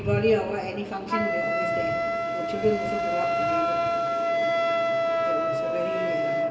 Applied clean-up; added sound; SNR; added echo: none; Wind instrument, woodwind instrument; -4 dB; reverberation time 2.3 s.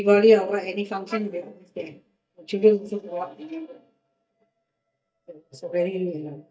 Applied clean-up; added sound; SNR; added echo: neural mask model DeepFilterNet 3.